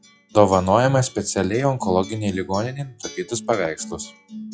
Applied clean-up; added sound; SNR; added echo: classical method log-MMSE.